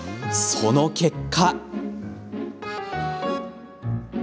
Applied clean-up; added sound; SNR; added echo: none; none; none; none.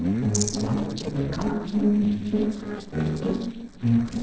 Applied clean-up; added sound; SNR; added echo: neural separator model SepFormer DNS4.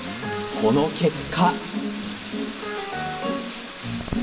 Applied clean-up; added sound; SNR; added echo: none; Bathtub (filling or washing); 9 dB; reverberation time 1.7 s.